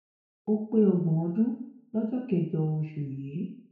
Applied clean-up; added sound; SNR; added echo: none; none; none; reverberation time 0.6 s.